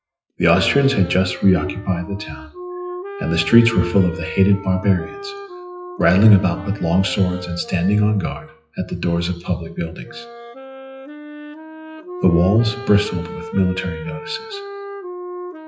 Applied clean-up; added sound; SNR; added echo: classical method WPE with log-MMSE.